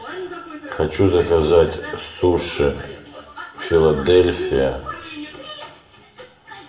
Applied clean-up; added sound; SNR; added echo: none; none; none; reverberation time 0.6 s.